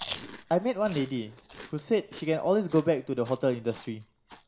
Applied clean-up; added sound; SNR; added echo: none; Chewing, mastication; 12 dB; none.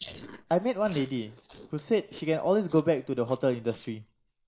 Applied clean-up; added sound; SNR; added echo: neural mask model Resemble Enhance denoiser.